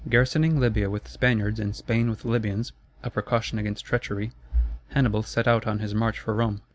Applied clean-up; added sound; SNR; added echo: none; none; none; none.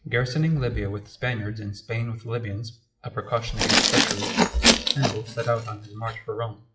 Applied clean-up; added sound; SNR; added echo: classical method WPE with log-MMSE.